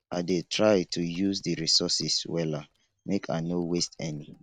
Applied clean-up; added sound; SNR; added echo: neural mask model RNNoise.